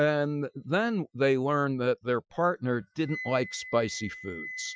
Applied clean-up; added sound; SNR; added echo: classical method Wiener filter.